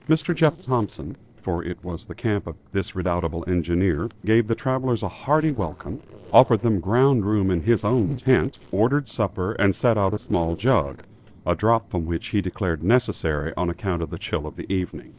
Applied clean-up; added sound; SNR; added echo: neural separator model SepFormer DNS4.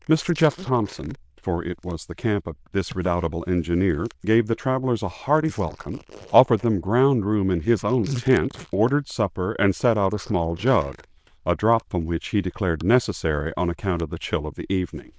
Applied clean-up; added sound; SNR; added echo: neural diffusion model UNIVERSE++.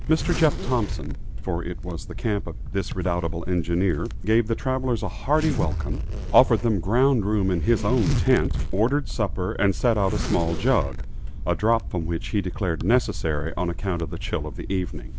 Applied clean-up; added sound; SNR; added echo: none; Zipper (clothing); 4 dB; none.